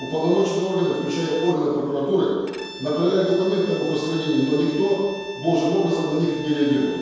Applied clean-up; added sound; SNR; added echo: none; Bowed string instrument; 17 dB; reverberation time 1.2 s.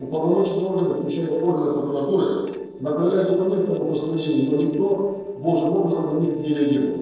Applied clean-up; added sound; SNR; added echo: neural separator model SepFormer DNS4.